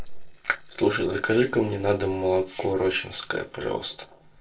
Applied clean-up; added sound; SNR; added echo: neural separator model SepFormer DNS4.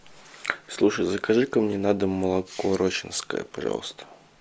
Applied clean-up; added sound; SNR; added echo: none; none; none; none.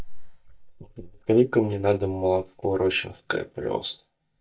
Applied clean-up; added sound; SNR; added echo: neural mask model DeepFilterNet 3.